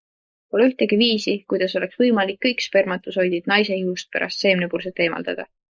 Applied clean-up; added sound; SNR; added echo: neural mask model Resemble Enhance denoiser.